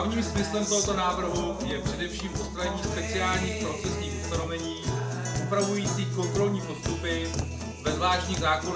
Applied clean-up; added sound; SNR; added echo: none; Guitar; 1 dB; reverberation time 0.4 s.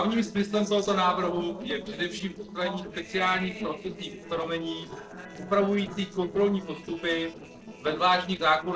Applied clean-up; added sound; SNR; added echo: neural separator model SepFormer DNS4.